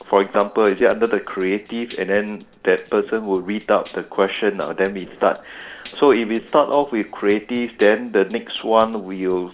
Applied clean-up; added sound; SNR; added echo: neural separator model SepFormer DNS4.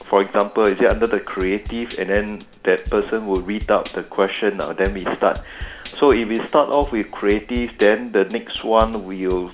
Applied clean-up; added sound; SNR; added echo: none; Drum kit; 15 dB; reverberation time 0.5 s.